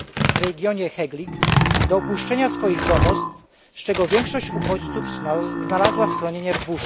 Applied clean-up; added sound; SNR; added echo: none; Tearing + Burping, eructation; 0 dB; none.